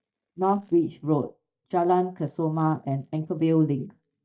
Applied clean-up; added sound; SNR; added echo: neural mask model DeepFilterNet 3.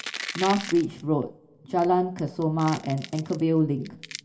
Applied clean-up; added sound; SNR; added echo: none; Crushing; 14 dB; reverberation time 0.5 s.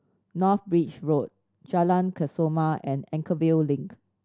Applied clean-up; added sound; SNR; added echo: none; none; none; none.